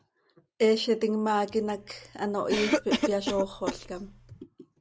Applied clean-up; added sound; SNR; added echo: none; Cough; 4 dB; none.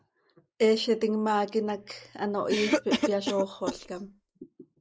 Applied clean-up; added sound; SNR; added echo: neural mask model Resemble Enhance denoiser.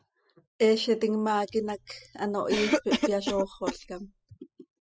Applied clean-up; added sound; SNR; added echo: classical method spectral subtraction.